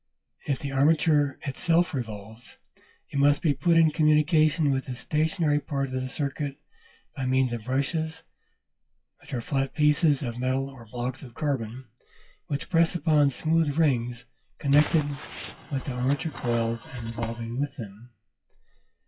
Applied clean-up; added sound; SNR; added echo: classical method WPE with log-MMSE.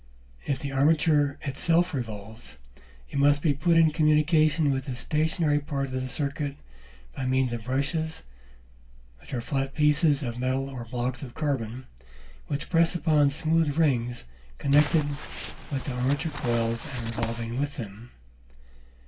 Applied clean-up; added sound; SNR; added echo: none; Crumpling, crinkling; 11 dB; reverberation time 0.2 s.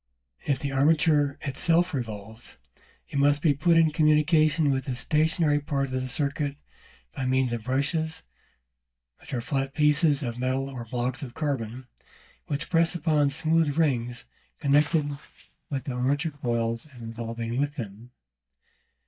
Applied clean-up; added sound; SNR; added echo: neural mask model DeepFilterNet 3.